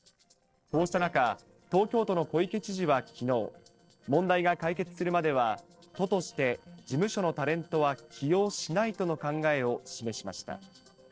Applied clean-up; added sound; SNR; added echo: neural separator model SepFormer DNS4.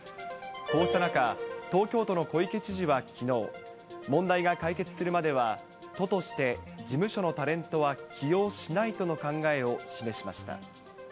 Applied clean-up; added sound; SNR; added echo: none; none; none; none.